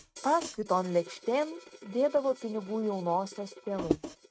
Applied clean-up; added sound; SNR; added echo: neural mask model RNNoise.